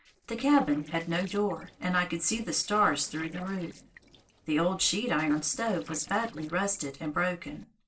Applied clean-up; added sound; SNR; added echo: neural separator model SepFormer DNS4.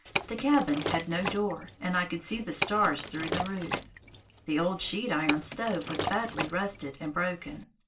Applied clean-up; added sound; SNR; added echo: none; Liquid; 6 dB; reverberation time 0.2 s.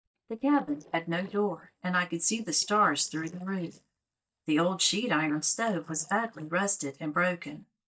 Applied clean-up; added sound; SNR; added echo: neural mask model DeepFilterNet 3.